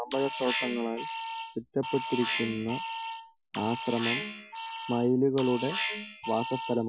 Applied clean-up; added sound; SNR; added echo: classical method Wiener filter.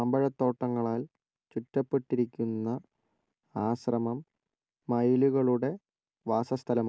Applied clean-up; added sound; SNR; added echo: none; none; none; none.